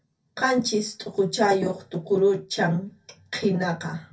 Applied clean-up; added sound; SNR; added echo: none; none; none; reverberation time 0.3 s.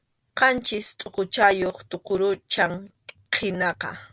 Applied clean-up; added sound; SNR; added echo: none; none; none; none.